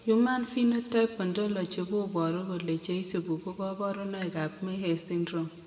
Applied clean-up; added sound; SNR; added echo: none; none; none; reverberation time 1.3 s.